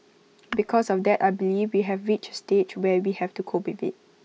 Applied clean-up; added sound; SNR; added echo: none; Tap / Glass; 15 dB; none.